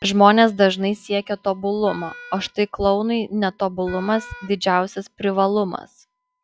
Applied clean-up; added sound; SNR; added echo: classical method log-MMSE.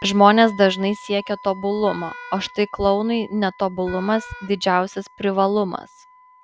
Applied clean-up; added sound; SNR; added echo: none; Wind instrument, woodwind instrument + Wind instrument, woodwind instrument; 20 dB; none.